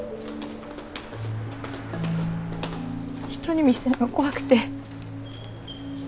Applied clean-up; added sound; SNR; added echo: none; Walk, footsteps; 14 dB; none.